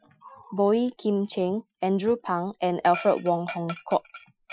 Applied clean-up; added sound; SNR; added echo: classical method Wiener filter.